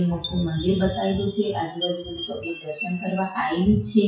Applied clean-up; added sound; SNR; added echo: classical method WPE with log-MMSE.